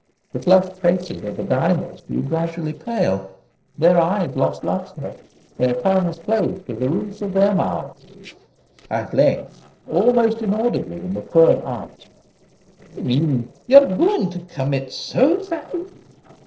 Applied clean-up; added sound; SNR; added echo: neural separator model SepFormer DNS4.